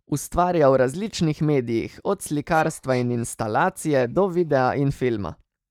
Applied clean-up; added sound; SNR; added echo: neural mask model DeepFilterNet 3.